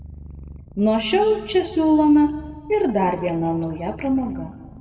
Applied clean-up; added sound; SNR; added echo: none; Purr; 19 dB; reverberation time 1.2 s.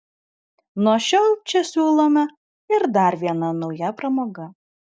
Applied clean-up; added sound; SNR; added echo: none; none; none; none.